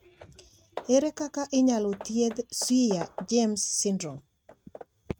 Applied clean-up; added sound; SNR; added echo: neural mask model RNNoise.